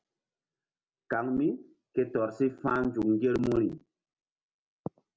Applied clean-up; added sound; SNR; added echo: none; none; none; none.